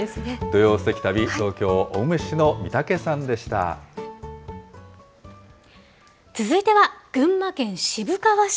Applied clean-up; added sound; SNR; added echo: none; none; none; none.